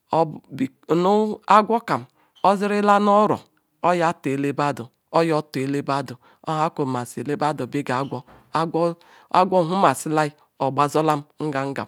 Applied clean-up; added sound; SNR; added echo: none; none; none; none.